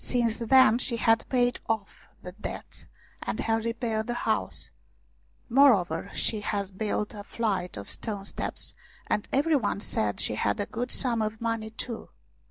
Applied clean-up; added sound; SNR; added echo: none; none; none; none.